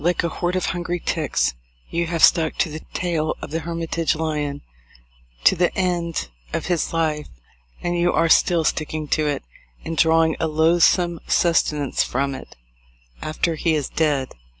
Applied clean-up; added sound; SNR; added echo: none; none; none; none.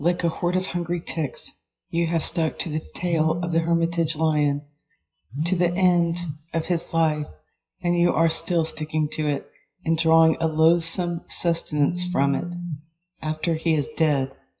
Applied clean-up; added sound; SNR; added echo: classical method WPE with log-MMSE.